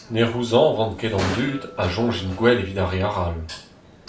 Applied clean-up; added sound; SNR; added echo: none; Dishes, pots, and pans; 14 dB; reverberation time 0.3 s.